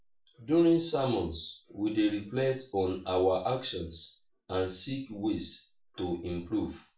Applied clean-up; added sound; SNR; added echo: none; none; none; reverberation time 0.3 s.